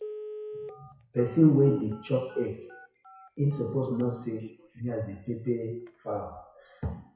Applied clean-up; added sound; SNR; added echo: classical method WPE with log-MMSE.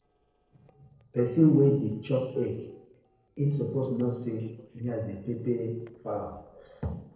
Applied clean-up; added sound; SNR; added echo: neural separator model SepFormer DNS4.